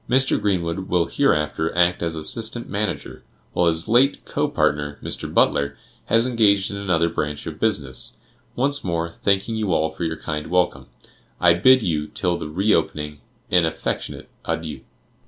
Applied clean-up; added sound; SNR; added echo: none; none; none; none.